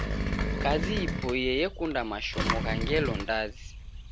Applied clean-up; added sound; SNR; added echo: none; Engine; 0 dB; none.